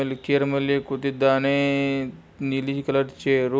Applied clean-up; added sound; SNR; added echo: none; none; none; none.